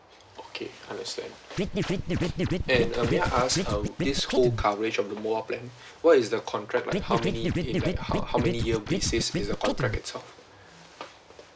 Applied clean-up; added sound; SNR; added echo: none; Scratching (performance technique); 0 dB; none.